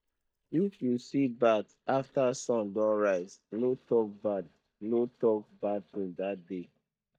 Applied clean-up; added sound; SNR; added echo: neural mask model DeepFilterNet 3.